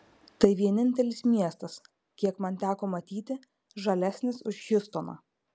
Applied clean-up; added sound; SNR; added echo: none; none; none; none.